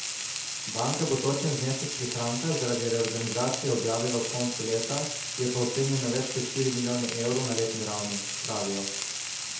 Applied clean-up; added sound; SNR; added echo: none; Frying (food); 4 dB; reverberation time 0.7 s.